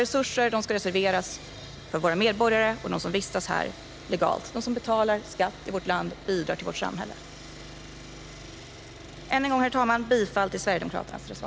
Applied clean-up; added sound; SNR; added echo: none; Sawing; 16 dB; none.